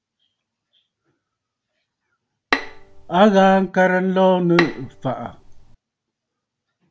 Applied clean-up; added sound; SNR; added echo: none; Bowed string instrument; 7 dB; none.